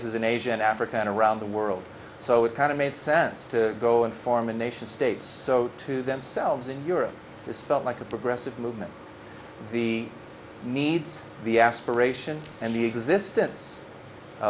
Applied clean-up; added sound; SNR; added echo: none; none; none; none.